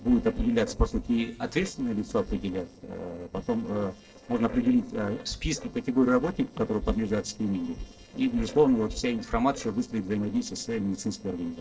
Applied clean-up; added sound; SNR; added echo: neural separator model SepFormer DNS4.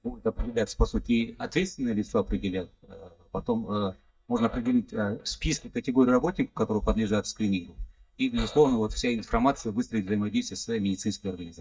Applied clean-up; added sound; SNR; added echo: neural mask model DeepFilterNet 3.